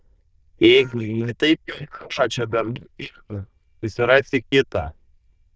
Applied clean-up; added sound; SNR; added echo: neural diffusion model UNIVERSE++.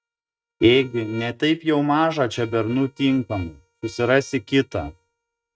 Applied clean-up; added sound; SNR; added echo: neural mask model RNNoise.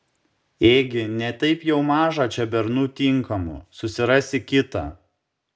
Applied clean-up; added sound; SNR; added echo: none; none; none; none.